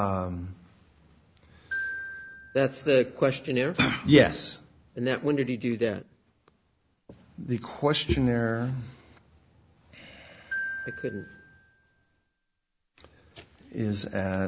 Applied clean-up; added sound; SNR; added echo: none; Glockenspiel + Walk, footsteps; 12 dB; none.